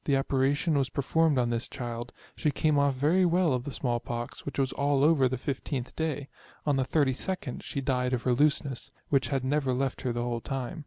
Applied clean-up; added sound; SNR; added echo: none; none; none; none.